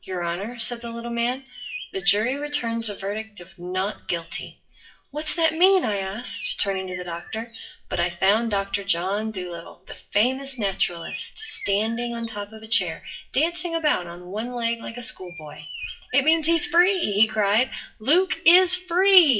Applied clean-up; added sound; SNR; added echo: classical method WPE with log-MMSE.